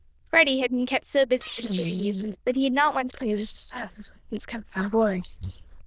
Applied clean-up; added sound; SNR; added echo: neural diffusion model UNIVERSE++.